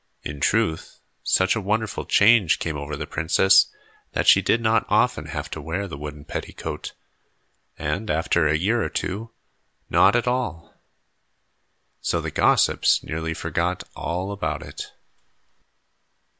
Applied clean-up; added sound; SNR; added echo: none; none; none; none.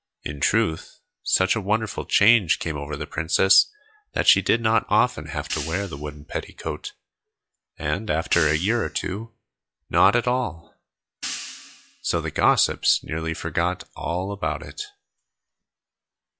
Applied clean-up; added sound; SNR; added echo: classical method log-MMSE.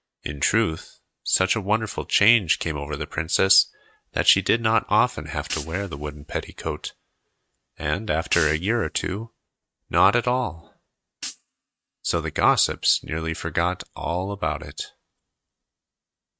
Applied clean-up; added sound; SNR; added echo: neural mask model RNNoise.